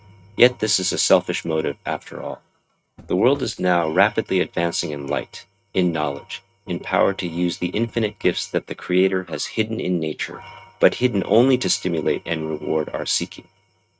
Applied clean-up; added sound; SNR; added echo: neural mask model RNNoise.